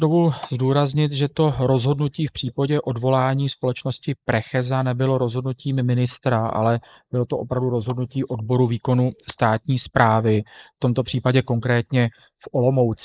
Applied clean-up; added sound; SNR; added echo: neural mask model Resemble Enhance denoiser.